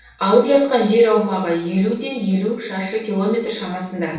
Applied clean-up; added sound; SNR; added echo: none; none; none; reverberation time 0.7 s.